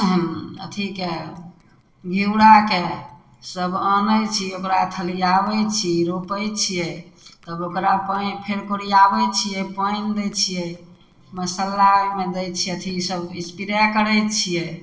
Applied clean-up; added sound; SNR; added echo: neural separator model SepFormer DNS4.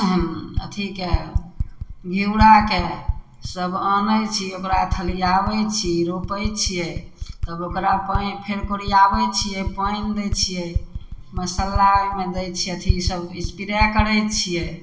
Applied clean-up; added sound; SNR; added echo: none; Typing; 6 dB; reverberation time 0.2 s.